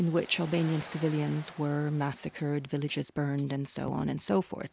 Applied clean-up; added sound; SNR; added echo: none; Hi-hat + Waves, surf; 18 dB; none.